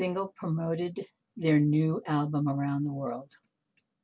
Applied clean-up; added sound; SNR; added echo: none; none; none; none.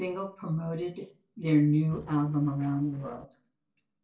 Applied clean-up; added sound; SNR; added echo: neural separator model SepFormer DNS4.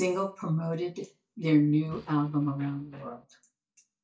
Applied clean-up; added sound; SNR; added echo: neural mask model DeepFilterNet 3.